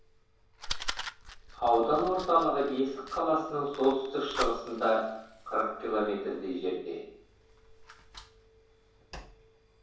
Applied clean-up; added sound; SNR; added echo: none; Fire; 12 dB; reverberation time 0.7 s.